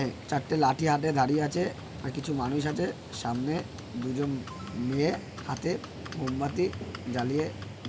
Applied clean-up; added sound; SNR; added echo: none; Livestock, farm animals, working animals; 11 dB; none.